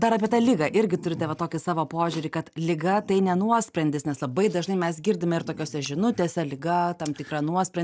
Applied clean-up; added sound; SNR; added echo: none; none; none; none.